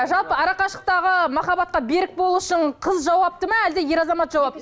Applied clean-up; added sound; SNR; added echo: none; none; none; none.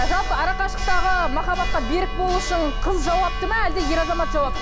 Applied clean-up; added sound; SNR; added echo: none; Church bell; 0 dB; none.